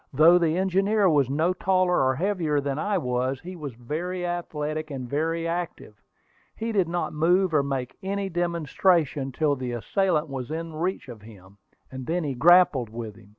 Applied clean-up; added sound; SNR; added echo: none; none; none; none.